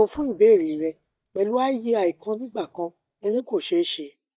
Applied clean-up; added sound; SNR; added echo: neural mask model DeepFilterNet 3.